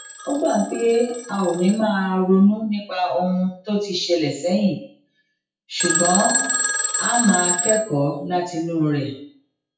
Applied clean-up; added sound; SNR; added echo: classical method WPE with log-MMSE.